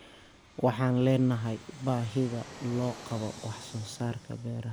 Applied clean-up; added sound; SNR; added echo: none; Fixed-wing aircraft, airplane; 17 dB; none.